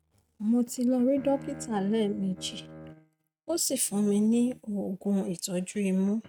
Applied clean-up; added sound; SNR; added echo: neural mask model RNNoise.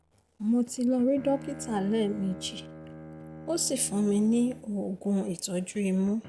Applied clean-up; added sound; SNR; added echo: none; Bowed string instrument; 16 dB; none.